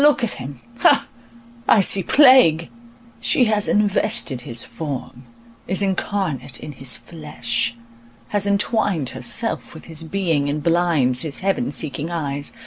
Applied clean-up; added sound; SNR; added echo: none; none; none; none.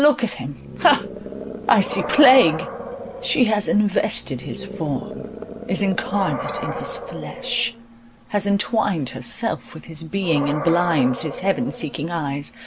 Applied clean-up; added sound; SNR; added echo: none; Animal + Animal; 10 dB; none.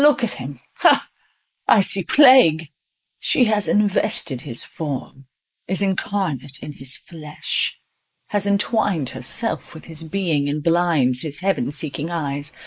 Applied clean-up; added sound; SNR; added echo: neural mask model Resemble Enhance denoiser.